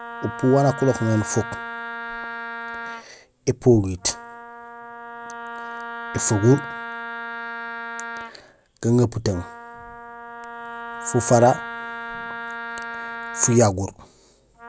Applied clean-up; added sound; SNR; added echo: none; Wind instrument, woodwind instrument; 10 dB; none.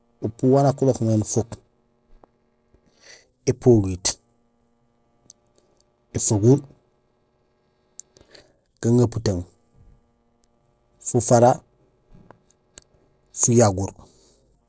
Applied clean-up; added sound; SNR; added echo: neural separator model SepFormer DNS4.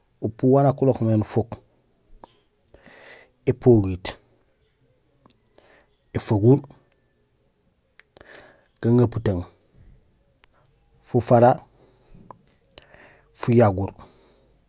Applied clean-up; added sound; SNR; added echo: none; none; none; none.